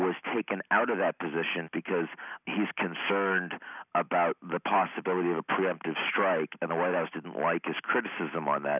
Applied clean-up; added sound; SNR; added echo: none; none; none; none.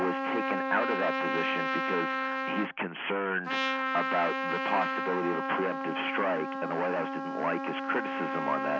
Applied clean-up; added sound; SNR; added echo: none; Trumpet; 0 dB; none.